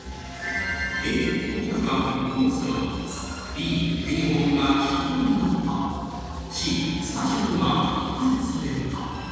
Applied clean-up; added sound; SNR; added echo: neural separator model SepFormer DNS4.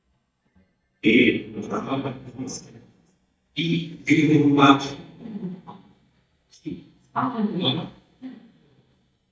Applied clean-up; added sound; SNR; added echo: neural mask model DeepFilterNet 3.